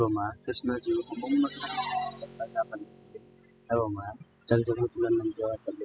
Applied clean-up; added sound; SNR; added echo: classical method spectral subtraction.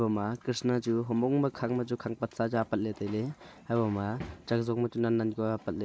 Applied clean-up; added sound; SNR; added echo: none; none; none; none.